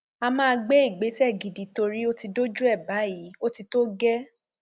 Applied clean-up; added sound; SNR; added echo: none; none; none; none.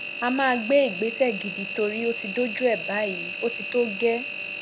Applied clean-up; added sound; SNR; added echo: none; Engine; 7 dB; none.